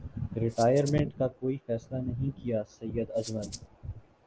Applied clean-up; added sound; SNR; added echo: none; Rattle (instrument); 15 dB; none.